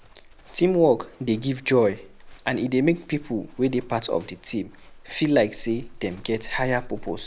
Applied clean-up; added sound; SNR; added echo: none; Livestock, farm animals, working animals; 16 dB; none.